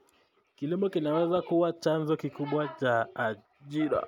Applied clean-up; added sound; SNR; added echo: none; none; none; none.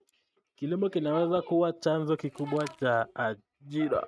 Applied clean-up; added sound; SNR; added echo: neural mask model RNNoise.